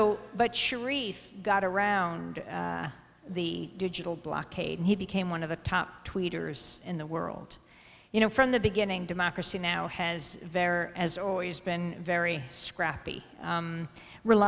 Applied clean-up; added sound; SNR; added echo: none; none; none; none.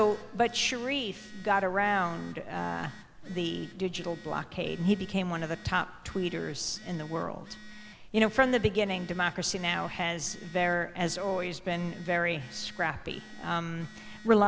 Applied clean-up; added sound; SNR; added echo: none; Telephone; 17 dB; none.